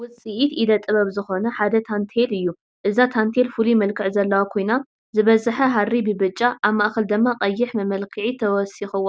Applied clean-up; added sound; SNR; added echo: none; none; none; none.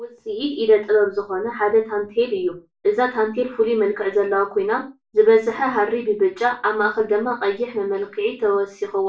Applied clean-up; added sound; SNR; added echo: none; none; none; reverberation time 0.3 s.